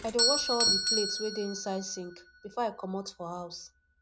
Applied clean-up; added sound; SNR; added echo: none; Doorbell; -2 dB; none.